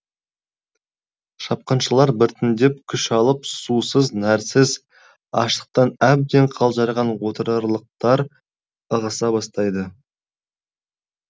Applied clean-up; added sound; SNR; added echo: none; none; none; none.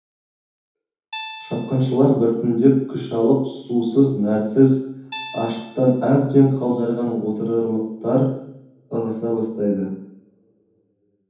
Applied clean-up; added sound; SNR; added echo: none; Guitar; 14 dB; reverberation time 0.9 s.